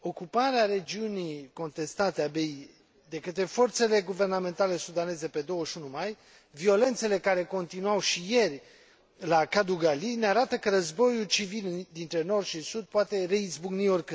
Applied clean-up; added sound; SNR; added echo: none; none; none; none.